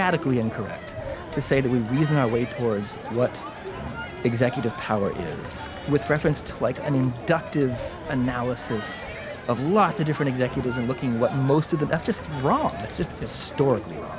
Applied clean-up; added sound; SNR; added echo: none; Crowd; 10 dB; none.